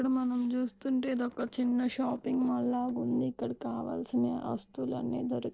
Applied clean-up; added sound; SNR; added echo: neural separator model SepFormer DNS4.